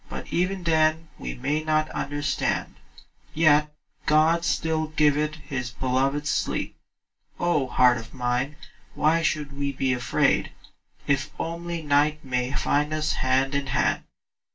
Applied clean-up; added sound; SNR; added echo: none; none; none; reverberation time 0.2 s.